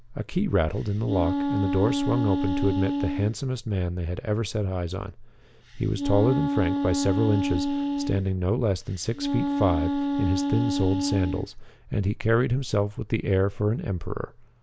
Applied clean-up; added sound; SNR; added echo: none; Wind instrument, woodwind instrument; 1 dB; none.